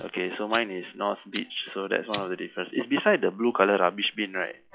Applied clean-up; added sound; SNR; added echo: classical method log-MMSE.